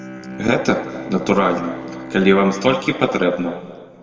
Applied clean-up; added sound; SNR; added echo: none; Bowed string instrument; 15 dB; reverberation time 1.9 s.